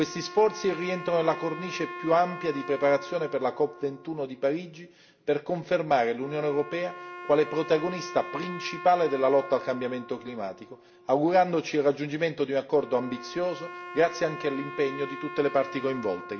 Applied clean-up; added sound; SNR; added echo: none; Wind instrument, woodwind instrument; 14 dB; reverberation time 0.4 s.